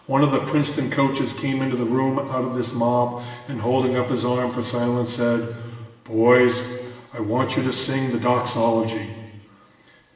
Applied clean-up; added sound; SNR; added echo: none; none; none; reverberation time 1.3 s.